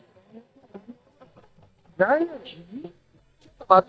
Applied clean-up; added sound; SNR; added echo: neural mask model DeepFilterNet 3.